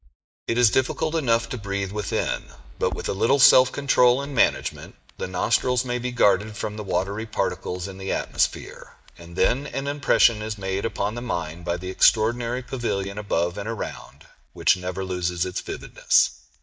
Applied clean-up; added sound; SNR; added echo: neural mask model DeepFilterNet 3.